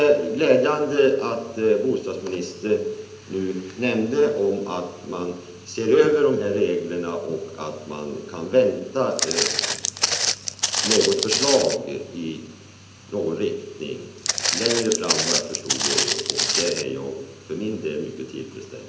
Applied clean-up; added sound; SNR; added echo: none; Walk, footsteps; 0 dB; reverberation time 0.8 s.